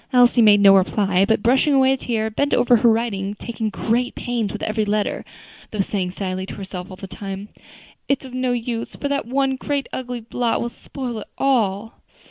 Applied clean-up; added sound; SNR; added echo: none; none; none; none.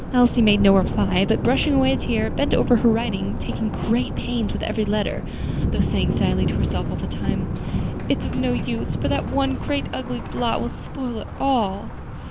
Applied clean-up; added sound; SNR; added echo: none; Thunder; 2 dB; none.